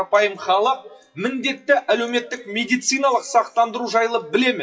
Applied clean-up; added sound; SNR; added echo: classical method WPE with log-MMSE.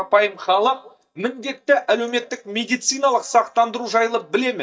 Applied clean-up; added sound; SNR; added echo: neural mask model DeepFilterNet 3.